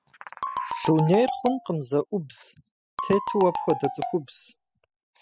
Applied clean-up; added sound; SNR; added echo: classical method spectral subtraction.